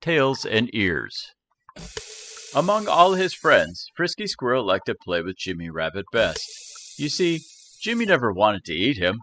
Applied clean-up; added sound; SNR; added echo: classical method spectral subtraction.